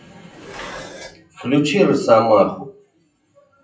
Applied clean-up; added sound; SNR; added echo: classical method WPE with log-MMSE.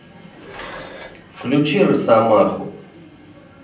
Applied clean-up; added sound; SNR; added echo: none; Dishes, pots, and pans; 18 dB; reverberation time 0.6 s.